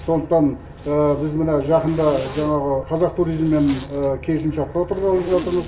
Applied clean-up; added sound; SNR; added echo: none; Zipper (clothing); 16 dB; reverberation time 0.4 s.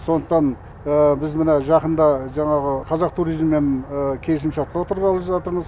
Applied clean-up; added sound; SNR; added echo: none; none; none; none.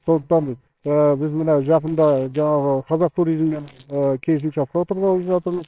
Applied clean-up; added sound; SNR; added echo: neural separator model SepFormer WHAMR!.